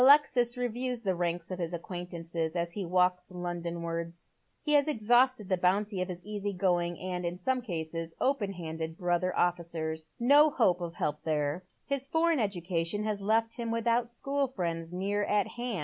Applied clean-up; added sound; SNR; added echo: none; none; none; none.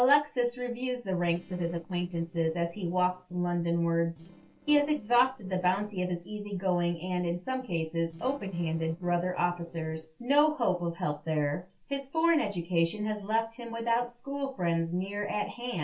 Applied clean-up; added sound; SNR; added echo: neural separator model SepFormer DNS4.